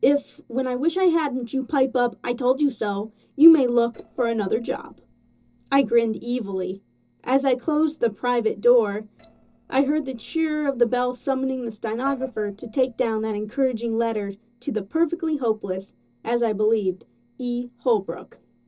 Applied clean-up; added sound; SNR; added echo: neural separator model SepFormer DNS4.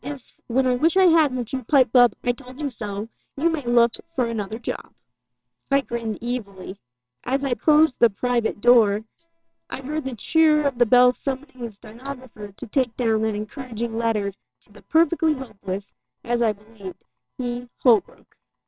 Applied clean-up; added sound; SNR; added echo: neural separator model SepFormer WHAMR!.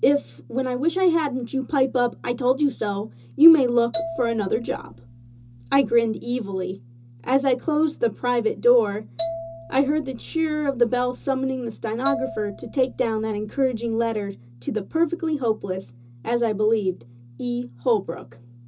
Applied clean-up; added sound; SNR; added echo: none; Marimba, xylophone; 13 dB; reverberation time 0.2 s.